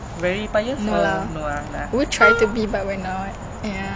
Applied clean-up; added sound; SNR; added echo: none; Wind instrument, woodwind instrument; -3 dB; none.